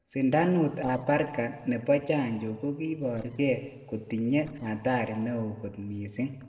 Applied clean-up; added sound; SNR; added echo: neural separator model SepFormer DNS4.